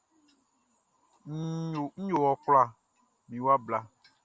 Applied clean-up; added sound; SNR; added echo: none; none; none; none.